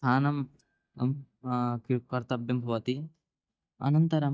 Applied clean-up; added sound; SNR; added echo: neural mask model DeepFilterNet 3.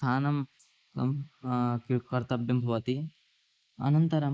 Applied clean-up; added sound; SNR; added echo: neural mask model Resemble Enhance denoiser.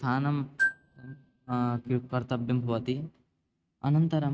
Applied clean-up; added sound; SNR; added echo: neural mask model RNNoise.